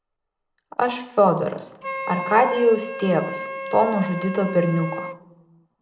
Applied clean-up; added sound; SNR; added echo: none; Wind instrument, woodwind instrument; 11 dB; reverberation time 0.7 s.